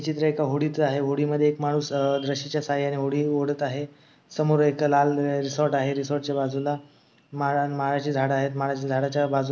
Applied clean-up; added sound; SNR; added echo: none; none; none; none.